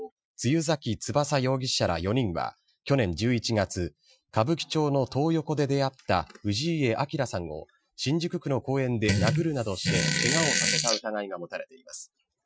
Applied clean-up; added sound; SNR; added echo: classical method Wiener filter.